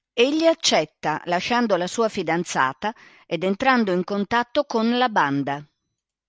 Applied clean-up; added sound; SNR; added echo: none; none; none; none.